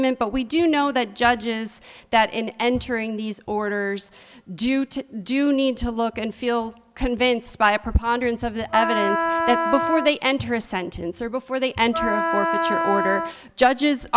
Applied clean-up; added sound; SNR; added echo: none; Wind instrument, woodwind instrument; 2 dB; none.